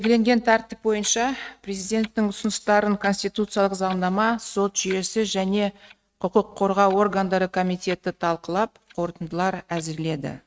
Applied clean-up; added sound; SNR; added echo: neural mask model RNNoise.